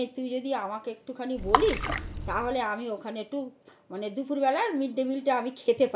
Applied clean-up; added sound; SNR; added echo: none; Water / Splash, splatter; 1 dB; none.